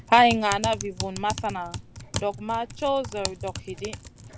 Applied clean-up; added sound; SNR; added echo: none; Typing; 10 dB; none.